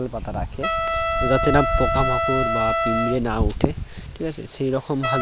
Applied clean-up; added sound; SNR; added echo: none; Trumpet; 2 dB; none.